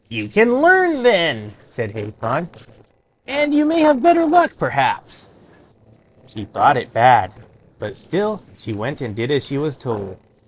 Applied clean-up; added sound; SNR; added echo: neural separator model SepFormer DNS4.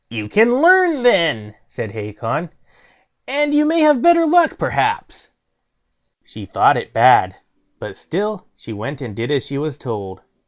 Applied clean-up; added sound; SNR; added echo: none; none; none; none.